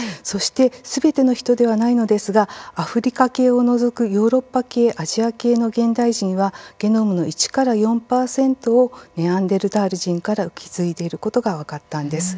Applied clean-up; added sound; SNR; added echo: none; none; none; none.